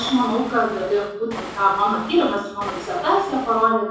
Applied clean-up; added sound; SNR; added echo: none; Waves, surf; 15 dB; reverberation time 0.7 s.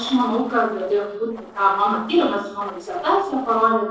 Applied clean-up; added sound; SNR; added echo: neural separator model SepFormer DNS4.